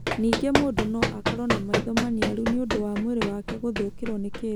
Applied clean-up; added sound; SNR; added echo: none; Run; 1 dB; none.